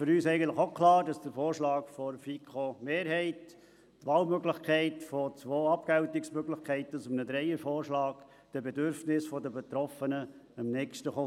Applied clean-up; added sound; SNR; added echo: none; none; none; none.